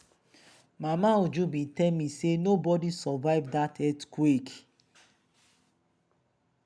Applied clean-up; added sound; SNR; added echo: none; none; none; none.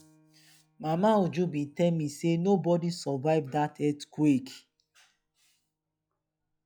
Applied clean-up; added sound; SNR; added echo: classical method log-MMSE.